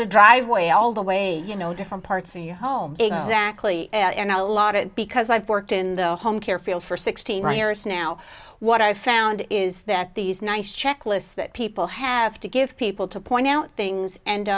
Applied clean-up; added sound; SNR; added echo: none; none; none; none.